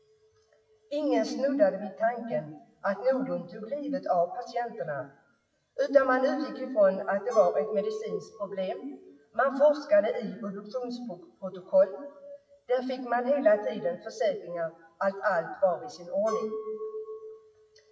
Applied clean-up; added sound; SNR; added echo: classical method WPE with log-MMSE.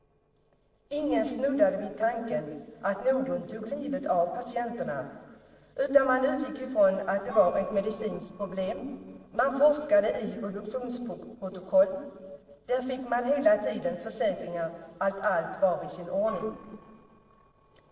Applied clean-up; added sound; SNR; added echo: neural separator model SepFormer DNS4.